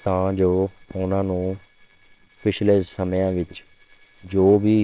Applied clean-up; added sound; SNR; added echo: neural separator model SepFormer WHAMR!.